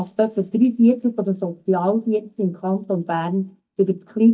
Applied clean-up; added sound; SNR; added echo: neural mask model DeepFilterNet 3.